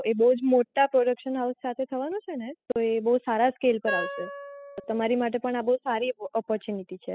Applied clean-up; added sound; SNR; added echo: classical method spectral subtraction.